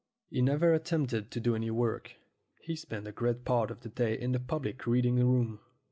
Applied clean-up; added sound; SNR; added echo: none; none; none; none.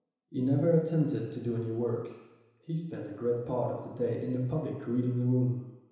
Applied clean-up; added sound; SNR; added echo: none; none; none; reverberation time 1.0 s.